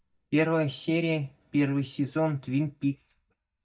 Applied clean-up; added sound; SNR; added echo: neural mask model DeepFilterNet 3.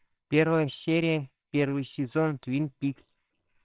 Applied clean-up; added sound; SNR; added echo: neural separator model SepFormer WHAMR!.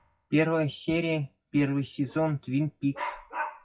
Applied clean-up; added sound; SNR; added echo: classical method WPE with log-MMSE.